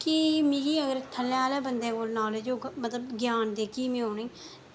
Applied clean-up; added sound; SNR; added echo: none; none; none; none.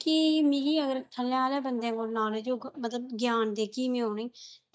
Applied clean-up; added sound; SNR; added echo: neural mask model DeepFilterNet 3.